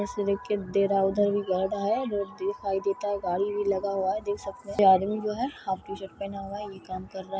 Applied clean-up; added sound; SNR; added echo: none; none; none; none.